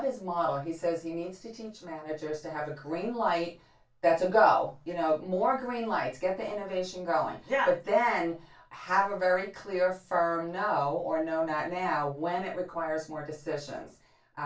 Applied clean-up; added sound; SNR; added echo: none; none; none; reverberation time 0.2 s.